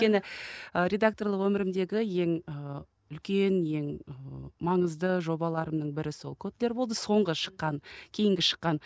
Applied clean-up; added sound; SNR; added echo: none; none; none; none.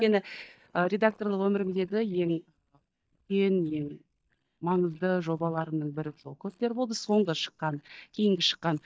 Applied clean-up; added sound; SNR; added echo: neural mask model DeepFilterNet 3.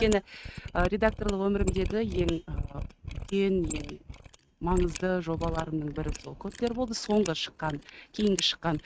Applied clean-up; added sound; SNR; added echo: neural mask model RNNoise.